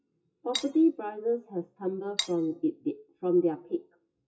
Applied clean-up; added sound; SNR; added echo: classical method WPE with log-MMSE.